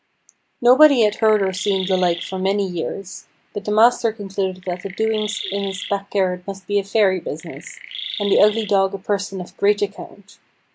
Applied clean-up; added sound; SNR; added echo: none; Chirp, tweet; 12 dB; none.